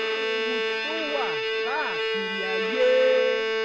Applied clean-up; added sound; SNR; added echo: none; Bowed string instrument; -1 dB; none.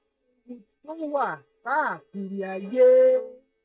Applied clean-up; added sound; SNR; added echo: neural mask model DeepFilterNet 3.